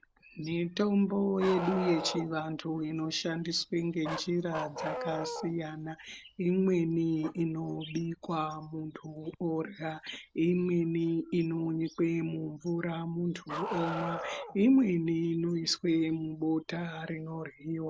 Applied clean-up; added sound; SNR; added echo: none; Bark; 13 dB; none.